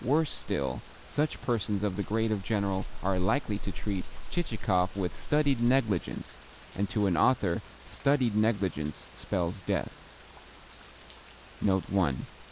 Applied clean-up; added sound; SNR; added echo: none; Rain; 7 dB; none.